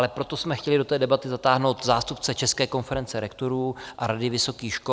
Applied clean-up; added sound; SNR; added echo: none; none; none; none.